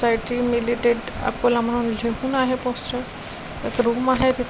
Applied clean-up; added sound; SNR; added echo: none; none; none; none.